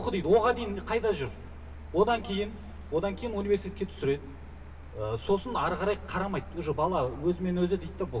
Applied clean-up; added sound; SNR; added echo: none; Mechanical fan; 13 dB; reverberation time 2.8 s.